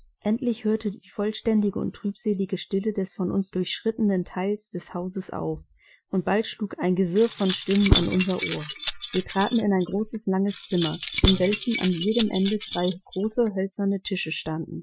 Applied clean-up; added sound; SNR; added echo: classical method Wiener filter.